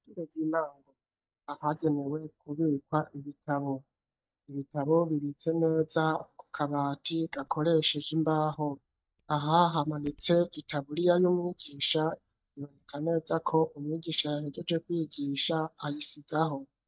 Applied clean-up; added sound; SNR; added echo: neural mask model DeepFilterNet 3.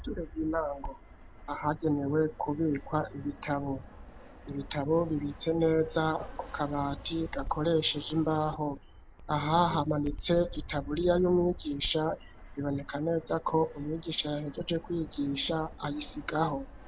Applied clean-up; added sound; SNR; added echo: none; Fixed-wing aircraft, airplane; 14 dB; none.